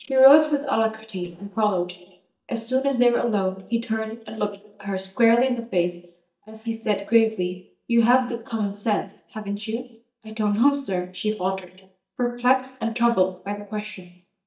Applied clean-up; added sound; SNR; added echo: neural mask model DeepFilterNet 3.